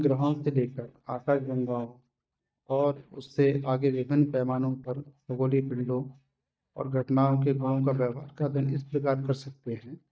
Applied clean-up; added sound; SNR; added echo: neural mask model DeepFilterNet 3.